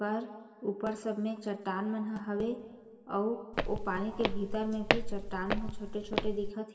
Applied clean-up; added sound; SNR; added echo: none; Walk, footsteps; -1 dB; reverberation time 2.6 s.